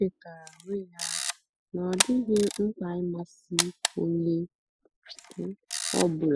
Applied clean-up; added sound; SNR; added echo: classical method spectral subtraction.